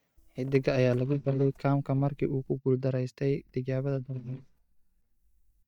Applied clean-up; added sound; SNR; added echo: neural mask model DeepFilterNet 3.